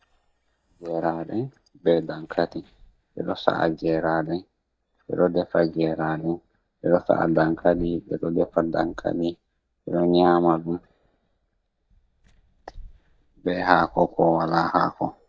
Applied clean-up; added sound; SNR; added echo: neural mask model DeepFilterNet 3.